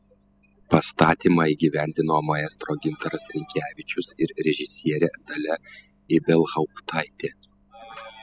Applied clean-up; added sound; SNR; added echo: classical method spectral subtraction.